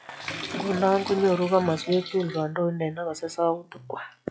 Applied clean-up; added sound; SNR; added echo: classical method log-MMSE.